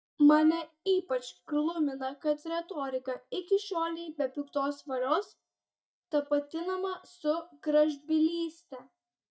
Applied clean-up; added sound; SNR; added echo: neural mask model DeepFilterNet 3.